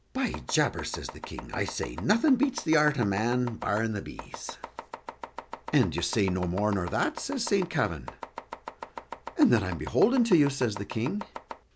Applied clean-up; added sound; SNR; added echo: none; Domestic sounds, home sounds; 13 dB; none.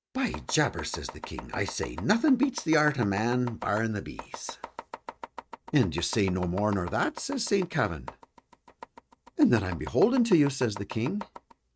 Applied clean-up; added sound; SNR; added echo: neural mask model RNNoise.